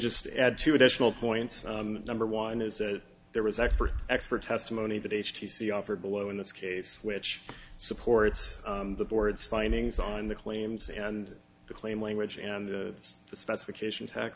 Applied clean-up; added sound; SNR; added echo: none; none; none; none.